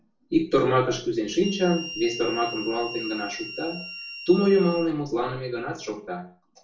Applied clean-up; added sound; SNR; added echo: none; Harmonica; 12 dB; reverberation time 0.4 s.